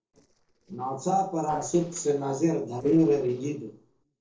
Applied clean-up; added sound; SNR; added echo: neural separator model SepFormer DNS4.